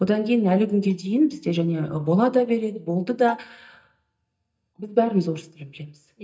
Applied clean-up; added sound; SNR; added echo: neural mask model DeepFilterNet 3.